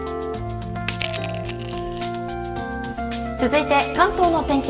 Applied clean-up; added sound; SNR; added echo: none; Crushing; 9 dB; reverberation time 2.2 s.